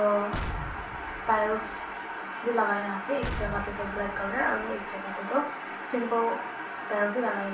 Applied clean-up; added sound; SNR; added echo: none; Explosion; 9 dB; reverberation time 0.4 s.